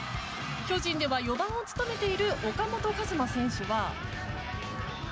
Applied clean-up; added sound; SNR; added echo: none; none; none; none.